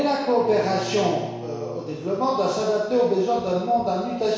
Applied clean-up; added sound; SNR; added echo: none; Bowed string instrument; 15 dB; reverberation time 1.1 s.